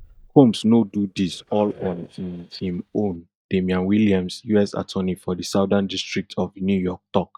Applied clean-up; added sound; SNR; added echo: neural mask model DeepFilterNet 3.